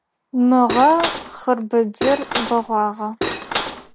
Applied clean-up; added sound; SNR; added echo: none; Cutlery, silverware / Dishes, pots, and pans; 4 dB; none.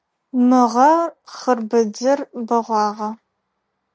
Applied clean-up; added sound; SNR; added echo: none; none; none; none.